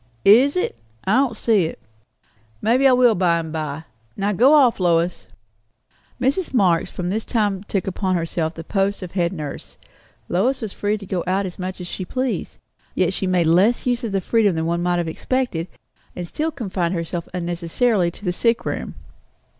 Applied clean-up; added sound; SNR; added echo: none; none; none; none.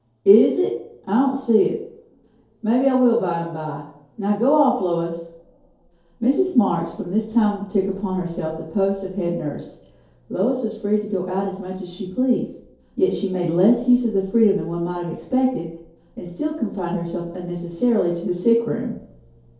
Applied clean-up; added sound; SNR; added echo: none; none; none; reverberation time 2.4 s.